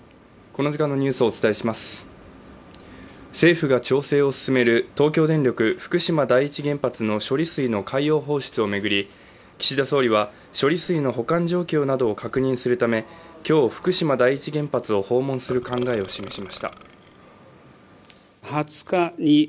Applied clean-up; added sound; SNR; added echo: none; Burping, eructation; 19 dB; none.